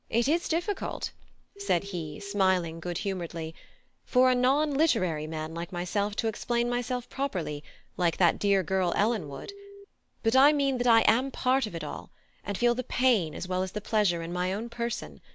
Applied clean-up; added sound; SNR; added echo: none; Telephone; 15 dB; none.